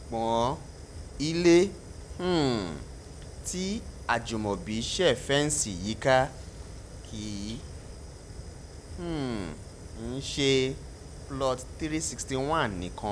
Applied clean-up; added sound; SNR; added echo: none; Fire; 12 dB; none.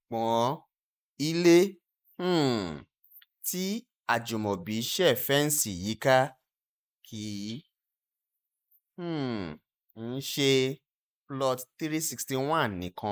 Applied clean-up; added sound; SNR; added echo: neural mask model Resemble Enhance denoiser.